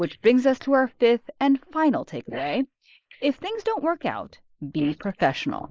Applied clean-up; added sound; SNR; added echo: neural mask model Resemble Enhance denoiser.